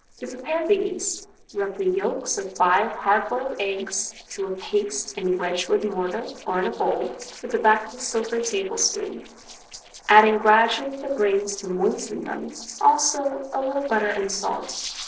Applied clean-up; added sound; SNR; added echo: neural separator model SepFormer DNS4.